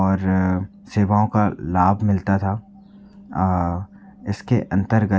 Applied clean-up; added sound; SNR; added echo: none; none; none; none.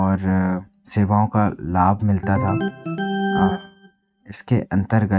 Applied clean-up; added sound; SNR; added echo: neural mask model RNNoise.